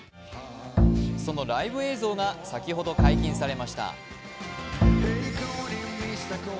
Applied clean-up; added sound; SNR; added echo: none; Bowed string instrument; -5 dB; none.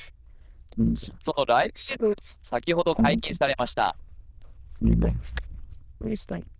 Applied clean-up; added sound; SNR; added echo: neural diffusion model UNIVERSE++.